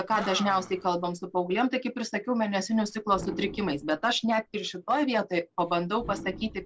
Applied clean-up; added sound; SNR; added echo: none; Animal; 16 dB; none.